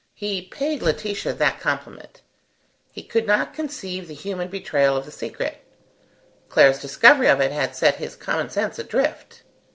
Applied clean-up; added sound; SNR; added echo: neural separator model SepFormer DNS4.